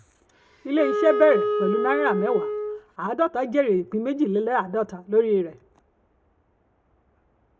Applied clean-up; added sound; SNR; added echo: none; Wind instrument, woodwind instrument; 1 dB; none.